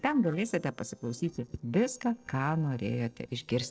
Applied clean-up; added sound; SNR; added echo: neural separator model SepFormer DNS4.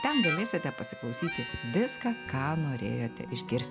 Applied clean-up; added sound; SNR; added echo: none; Harmonica; 7 dB; none.